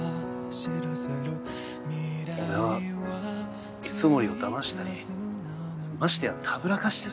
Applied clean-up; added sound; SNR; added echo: none; none; none; none.